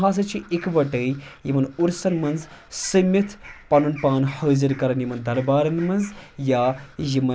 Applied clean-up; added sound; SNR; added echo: none; none; none; none.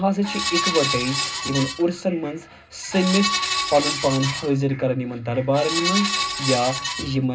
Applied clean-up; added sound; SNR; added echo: none; Screech; 3 dB; reverberation time 0.2 s.